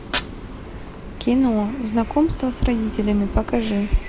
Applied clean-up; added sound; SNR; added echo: none; Train + Fire; 10 dB; none.